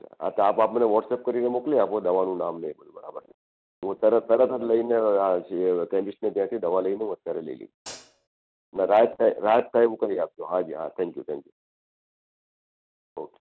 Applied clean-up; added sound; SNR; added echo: none; Hi-hat; 17 dB; none.